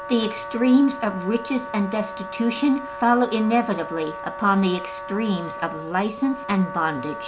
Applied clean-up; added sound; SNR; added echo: none; Wind instrument, woodwind instrument; 11 dB; none.